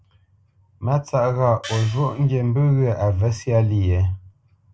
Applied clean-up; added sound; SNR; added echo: none; Gong; 15 dB; none.